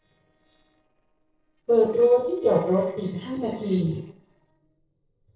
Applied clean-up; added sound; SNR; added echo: neural separator model SepFormer DNS4.